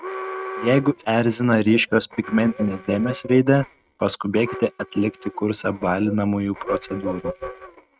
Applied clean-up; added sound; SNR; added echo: neural mask model RNNoise.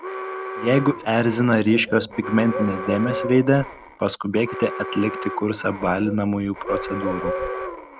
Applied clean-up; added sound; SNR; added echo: none; Bird + Alarm; 8 dB; none.